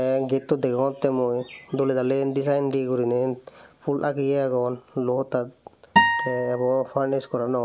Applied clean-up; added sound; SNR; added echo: none; Acoustic guitar; 0 dB; none.